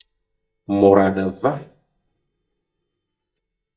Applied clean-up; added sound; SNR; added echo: neural mask model DeepFilterNet 3.